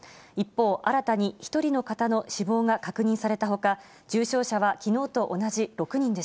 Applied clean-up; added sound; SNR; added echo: none; none; none; none.